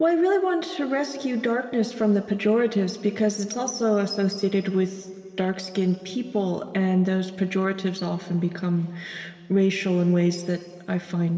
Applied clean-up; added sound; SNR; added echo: none; none; none; reverberation time 2.3 s.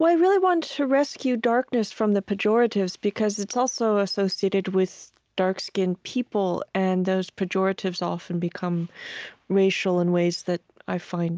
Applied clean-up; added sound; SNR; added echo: none; none; none; none.